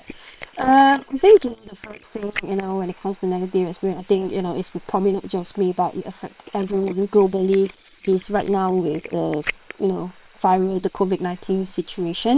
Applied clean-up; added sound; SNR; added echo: neural separator model SepFormer WHAM!.